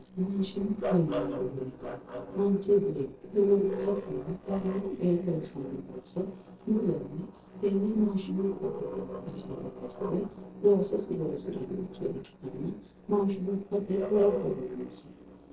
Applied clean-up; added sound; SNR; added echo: neural separator model SepFormer DNS4.